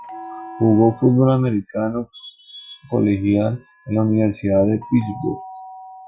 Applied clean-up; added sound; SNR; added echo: classical method Wiener filter.